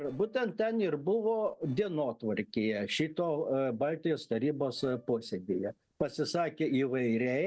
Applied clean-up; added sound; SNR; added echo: neural separator model SepFormer DNS4.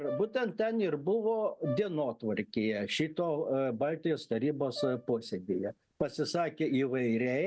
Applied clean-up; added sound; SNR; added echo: none; Brass instrument; 13 dB; none.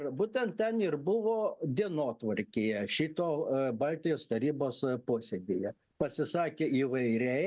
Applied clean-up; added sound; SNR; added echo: none; none; none; none.